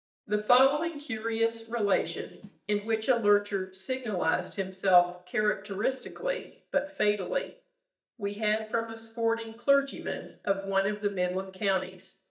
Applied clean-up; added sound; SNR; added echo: neural mask model DeepFilterNet 3.